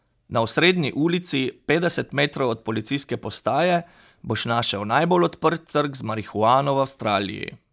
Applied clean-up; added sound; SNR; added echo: none; none; none; none.